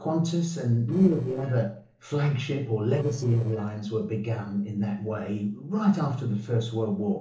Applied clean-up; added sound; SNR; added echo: neural separator model SepFormer DNS4.